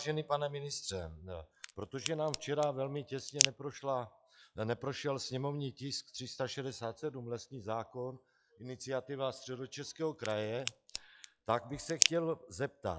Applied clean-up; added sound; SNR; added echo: classical method log-MMSE.